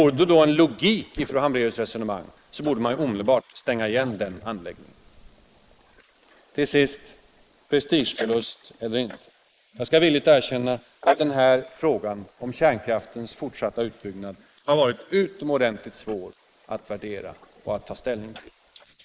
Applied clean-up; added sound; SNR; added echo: neural mask model Resemble Enhance denoiser.